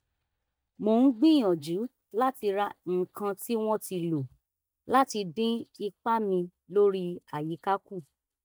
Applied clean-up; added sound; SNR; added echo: neural mask model DeepFilterNet 3.